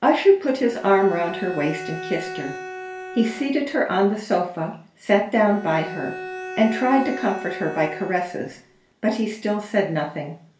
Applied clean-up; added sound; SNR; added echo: none; Bowed string instrument; 12 dB; reverberation time 0.4 s.